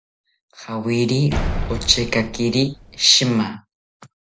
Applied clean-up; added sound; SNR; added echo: none; Slam; 5 dB; none.